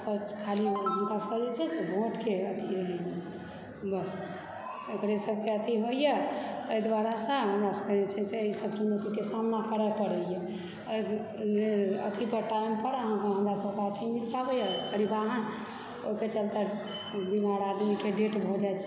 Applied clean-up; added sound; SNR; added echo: none; none; none; none.